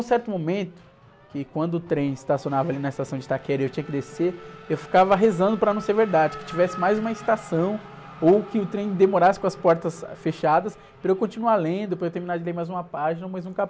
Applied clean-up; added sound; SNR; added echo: none; Race car, auto racing / Accelerating, revving, vroom; 19 dB; none.